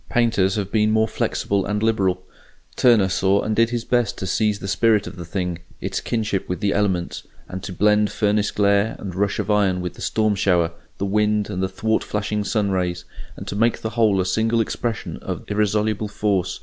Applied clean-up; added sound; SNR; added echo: none; none; none; none.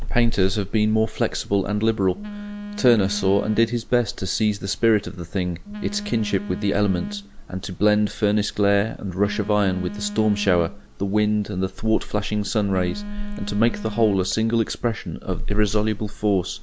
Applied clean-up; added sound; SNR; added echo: none; Telephone; 7 dB; none.